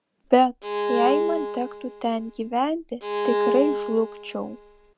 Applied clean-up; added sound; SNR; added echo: none; Bowed string instrument; 2 dB; none.